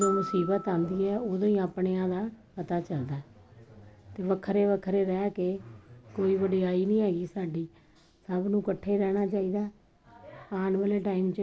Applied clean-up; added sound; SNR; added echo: none; Glockenspiel; 11 dB; none.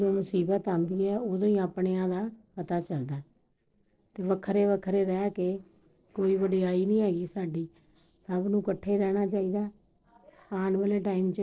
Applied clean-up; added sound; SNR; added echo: neural separator model SepFormer DNS4.